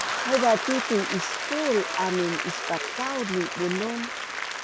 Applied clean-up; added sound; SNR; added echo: none; Applause / Crowd; 3 dB; none.